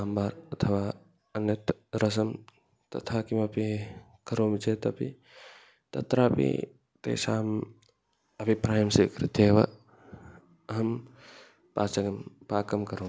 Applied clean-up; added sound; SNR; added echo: none; none; none; none.